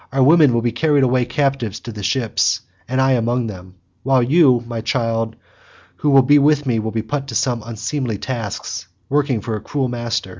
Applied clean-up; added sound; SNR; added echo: none; none; none; none.